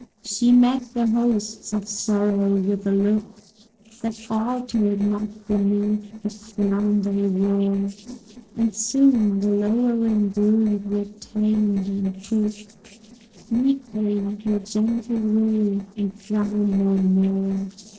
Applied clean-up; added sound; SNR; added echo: neural separator model SepFormer DNS4.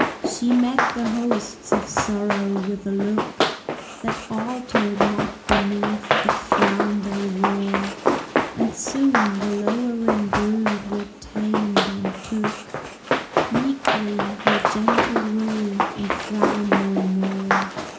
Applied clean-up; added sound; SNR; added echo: none; Run; 0 dB; reverberation time 0.4 s.